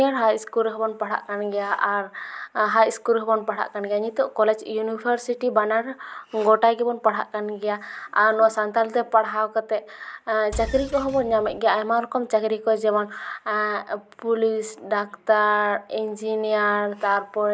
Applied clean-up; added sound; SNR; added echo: none; Engine; 12 dB; none.